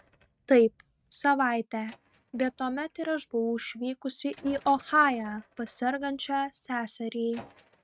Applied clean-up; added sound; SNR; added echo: neural mask model RNNoise.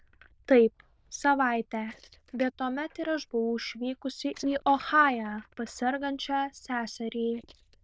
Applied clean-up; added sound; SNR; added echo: neural diffusion model UNIVERSE++.